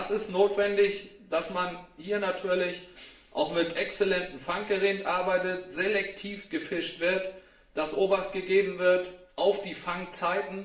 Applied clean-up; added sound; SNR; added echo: none; none; none; reverberation time 0.5 s.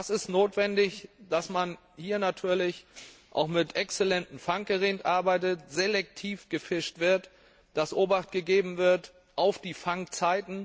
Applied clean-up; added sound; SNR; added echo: none; none; none; none.